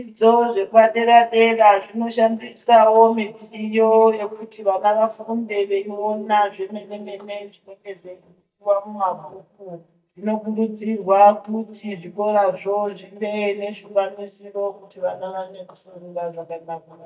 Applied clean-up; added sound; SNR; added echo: neural mask model DeepFilterNet 3.